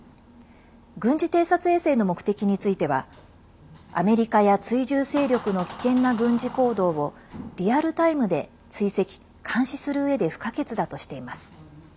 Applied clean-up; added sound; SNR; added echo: none; Door; 20 dB; none.